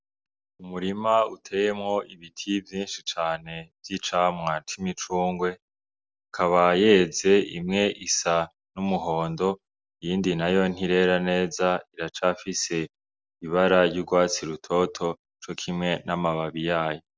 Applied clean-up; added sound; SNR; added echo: none; none; none; none.